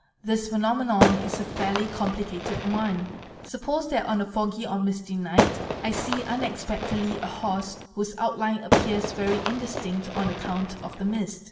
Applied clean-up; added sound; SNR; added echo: none; Fireworks; 0 dB; reverberation time 0.8 s.